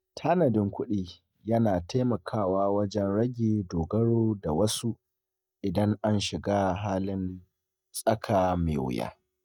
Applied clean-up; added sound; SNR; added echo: neural mask model DeepFilterNet 3.